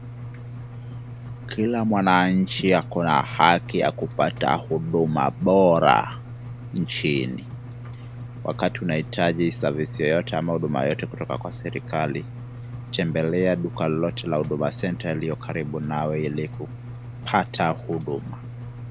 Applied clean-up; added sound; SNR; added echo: none; Engine; 11 dB; none.